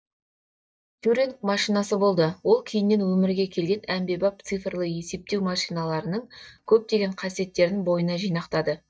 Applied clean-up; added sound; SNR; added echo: neural mask model DeepFilterNet 3.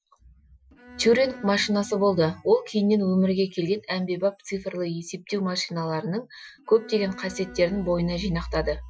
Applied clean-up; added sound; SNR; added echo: classical method Wiener filter.